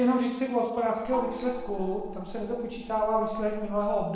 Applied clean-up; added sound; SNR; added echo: neural separator model SepFormer DNS4.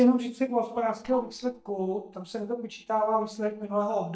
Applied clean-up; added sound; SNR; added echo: neural mask model DeepFilterNet 3.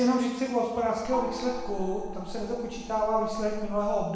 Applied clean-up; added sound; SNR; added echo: none; Gong; 8 dB; reverberation time 0.9 s.